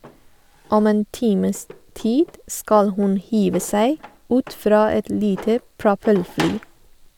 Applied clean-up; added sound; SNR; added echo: none; Drawer open or close; 19 dB; none.